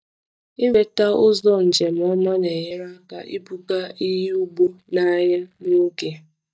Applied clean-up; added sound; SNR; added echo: neural mask model DeepFilterNet 3.